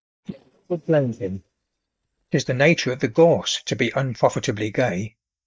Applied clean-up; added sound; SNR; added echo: neural mask model DeepFilterNet 3.